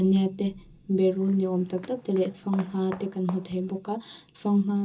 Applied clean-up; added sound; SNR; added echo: none; Walk, footsteps; 19 dB; reverberation time 0.2 s.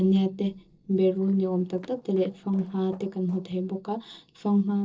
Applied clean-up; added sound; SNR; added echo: neural separator model SepFormer DNS4.